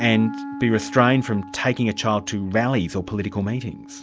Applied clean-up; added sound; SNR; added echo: none; Wind instrument, woodwind instrument; 14 dB; none.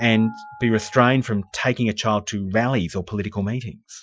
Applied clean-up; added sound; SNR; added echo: classical method Wiener filter.